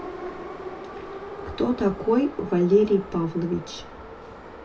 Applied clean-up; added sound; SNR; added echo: none; Subway, metro, underground; 12 dB; reverberation time 0.2 s.